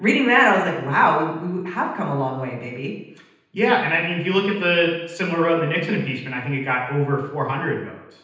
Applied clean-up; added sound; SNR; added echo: none; none; none; reverberation time 0.9 s.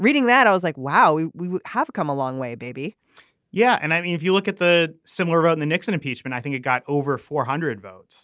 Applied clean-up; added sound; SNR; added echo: none; none; none; none.